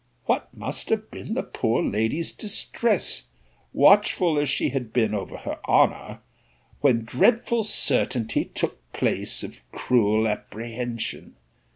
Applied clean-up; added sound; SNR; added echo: none; none; none; none.